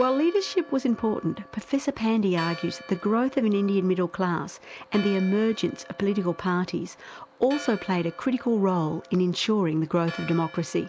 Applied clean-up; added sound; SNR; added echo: none; Church bell; 18 dB; none.